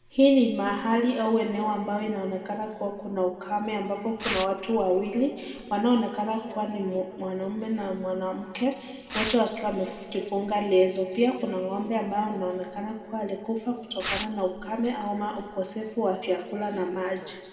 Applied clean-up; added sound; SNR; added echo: none; Tearing; 16 dB; reverberation time 1.8 s.